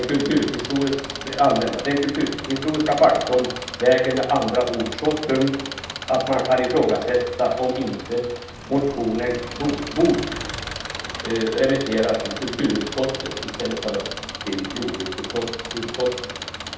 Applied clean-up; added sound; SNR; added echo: none; Engine; 10 dB; reverberation time 0.8 s.